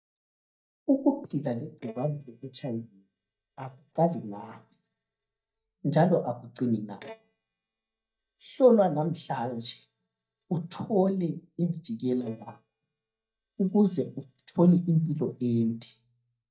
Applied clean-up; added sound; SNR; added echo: neural mask model DeepFilterNet 3.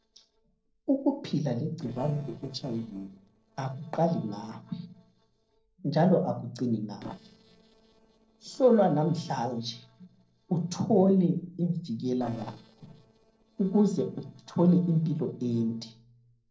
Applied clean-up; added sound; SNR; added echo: neural separator model SepFormer DNS4.